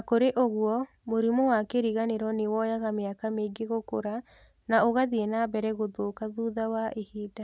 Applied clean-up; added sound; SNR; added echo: none; none; none; none.